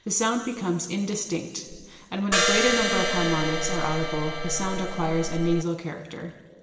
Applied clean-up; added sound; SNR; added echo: none; Crash cymbal; -1 dB; reverberation time 2.1 s.